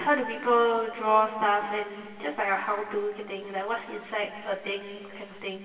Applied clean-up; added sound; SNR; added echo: none; none; none; reverberation time 2.4 s.